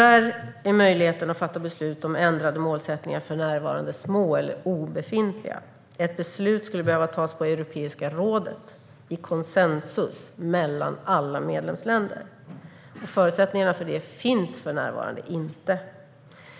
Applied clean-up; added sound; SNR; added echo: none; none; none; none.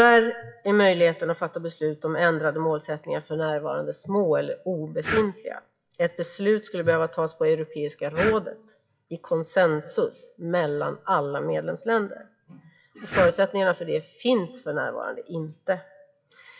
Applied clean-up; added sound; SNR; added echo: classical method WPE with log-MMSE.